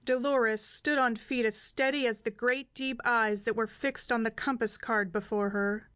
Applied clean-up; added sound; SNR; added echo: none; none; none; none.